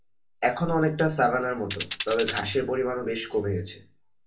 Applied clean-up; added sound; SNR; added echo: none; Tambourine; 3 dB; reverberation time 0.2 s.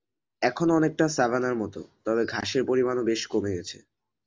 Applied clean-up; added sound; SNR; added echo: none; none; none; none.